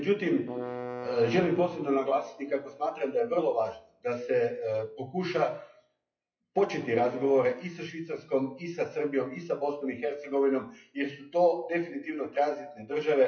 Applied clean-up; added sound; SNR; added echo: classical method WPE with log-MMSE.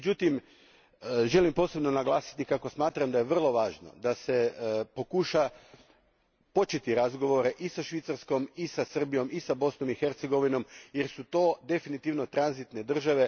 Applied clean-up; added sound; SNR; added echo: none; none; none; none.